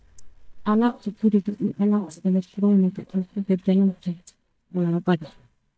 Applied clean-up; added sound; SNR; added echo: neural mask model DeepFilterNet 3.